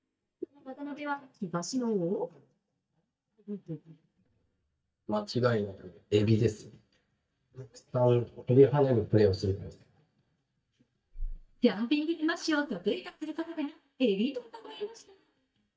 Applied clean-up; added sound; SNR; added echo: neural mask model DeepFilterNet 3.